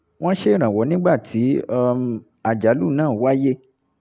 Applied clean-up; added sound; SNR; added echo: none; none; none; none.